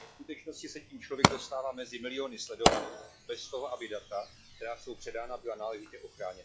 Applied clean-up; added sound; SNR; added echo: classical method log-MMSE.